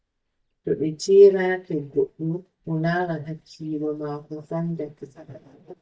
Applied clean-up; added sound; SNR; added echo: neural mask model DeepFilterNet 3.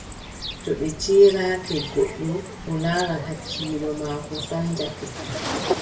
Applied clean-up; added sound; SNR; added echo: none; Cricket; 8 dB; reverberation time 0.2 s.